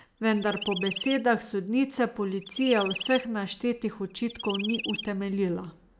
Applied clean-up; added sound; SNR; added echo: none; Chirp, tweet; 9 dB; none.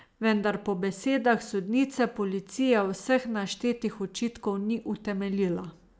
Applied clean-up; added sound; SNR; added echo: none; none; none; none.